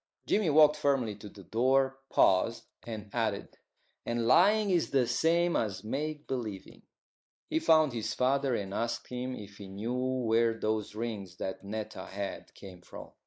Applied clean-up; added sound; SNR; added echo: neural mask model Resemble Enhance denoiser.